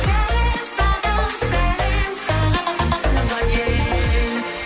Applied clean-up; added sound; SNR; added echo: none; none; none; none.